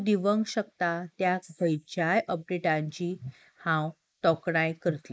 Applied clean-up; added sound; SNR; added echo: neural mask model Resemble Enhance denoiser.